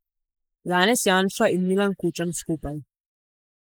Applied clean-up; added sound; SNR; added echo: neural mask model Resemble Enhance denoiser.